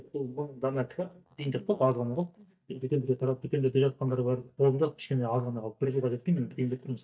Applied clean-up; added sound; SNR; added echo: neural mask model DeepFilterNet 3.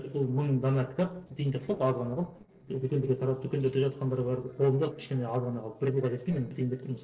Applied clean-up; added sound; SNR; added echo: neural separator model SepFormer DNS4.